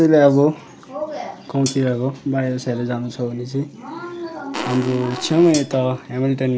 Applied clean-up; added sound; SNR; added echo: none; Fart + Hi-hat; 12 dB; none.